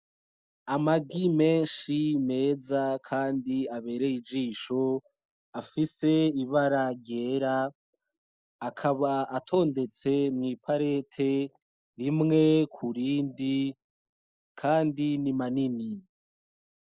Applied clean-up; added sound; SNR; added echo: neural mask model Resemble Enhance denoiser.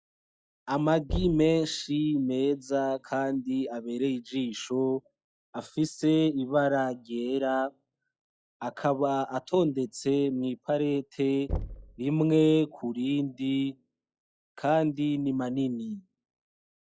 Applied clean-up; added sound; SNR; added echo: classical method log-MMSE.